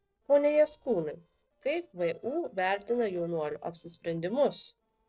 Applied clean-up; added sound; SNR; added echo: neural separator model SepFormer DNS4.